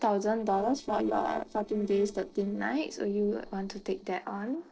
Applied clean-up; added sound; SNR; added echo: neural separator model SepFormer DNS4.